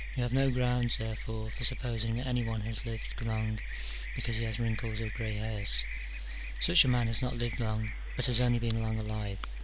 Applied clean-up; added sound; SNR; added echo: none; Bird vocalization, bird call, bird song; 16 dB; none.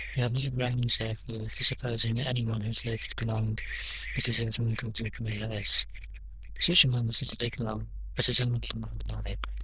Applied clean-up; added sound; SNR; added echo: neural diffusion model UNIVERSE++.